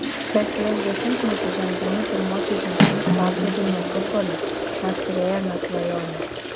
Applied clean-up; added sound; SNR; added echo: none; Toilet flush + Cutlery, silverware; -3 dB; none.